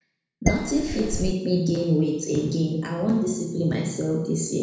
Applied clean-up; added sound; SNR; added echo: none; Dishes, pots, and pans; 2 dB; reverberation time 1.0 s.